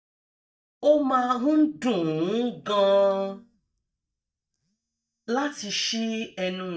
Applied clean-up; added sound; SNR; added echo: neural mask model DeepFilterNet 3.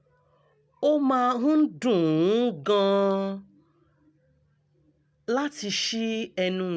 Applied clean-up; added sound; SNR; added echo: none; none; none; none.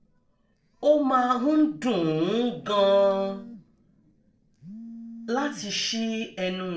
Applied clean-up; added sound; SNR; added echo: neural separator model SepFormer DNS4.